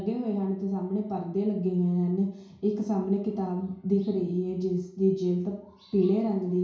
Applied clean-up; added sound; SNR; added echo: none; none; none; reverberation time 0.6 s.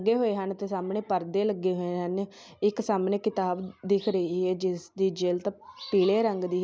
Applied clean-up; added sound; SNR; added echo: none; none; none; none.